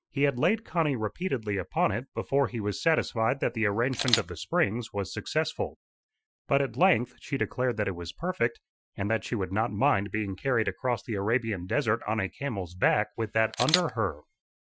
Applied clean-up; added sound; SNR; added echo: classical method Wiener filter.